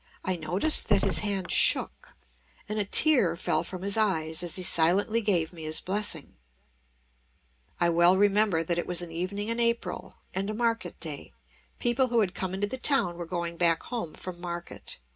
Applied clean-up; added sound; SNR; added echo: none; Door; 2 dB; reverberation time 0.3 s.